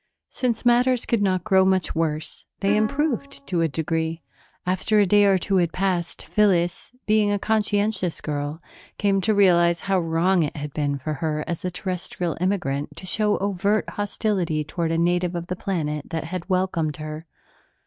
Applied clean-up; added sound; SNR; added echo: neural mask model RNNoise.